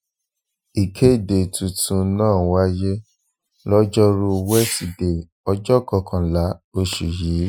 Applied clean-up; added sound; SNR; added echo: classical method Wiener filter.